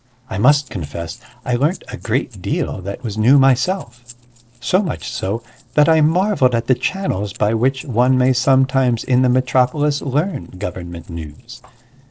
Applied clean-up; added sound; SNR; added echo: neural separator model SepFormer DNS4.